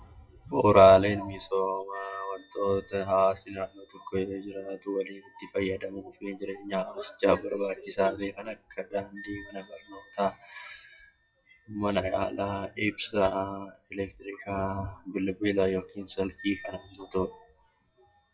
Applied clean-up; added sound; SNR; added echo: classical method WPE with log-MMSE.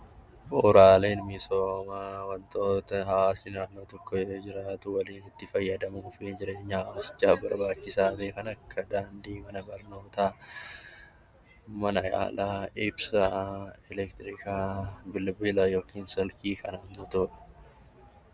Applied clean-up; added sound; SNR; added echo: none; none; none; none.